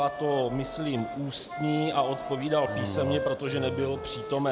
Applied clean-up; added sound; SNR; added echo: none; Wind instrument, woodwind instrument; 8 dB; none.